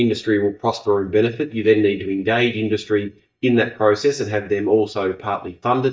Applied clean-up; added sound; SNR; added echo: neural mask model DeepFilterNet 3.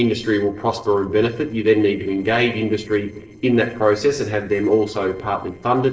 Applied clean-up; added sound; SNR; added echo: neural separator model SepFormer DNS4.